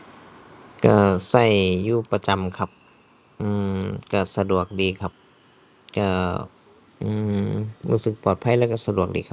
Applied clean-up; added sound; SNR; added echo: none; none; none; none.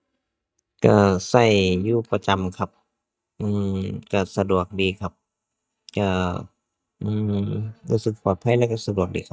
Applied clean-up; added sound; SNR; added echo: neural mask model DeepFilterNet 3.